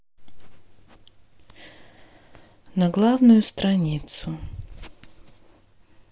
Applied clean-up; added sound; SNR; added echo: none; none; none; none.